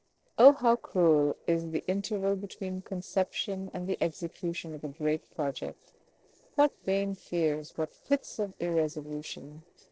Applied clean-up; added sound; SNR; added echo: neural separator model SepFormer DNS4.